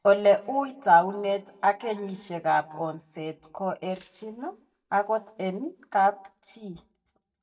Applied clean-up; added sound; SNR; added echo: neural mask model DeepFilterNet 3.